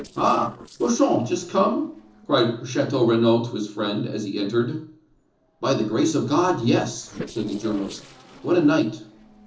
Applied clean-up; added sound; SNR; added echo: neural separator model SepFormer DNS4.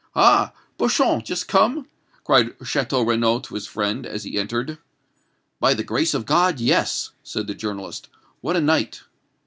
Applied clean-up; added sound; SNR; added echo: none; none; none; none.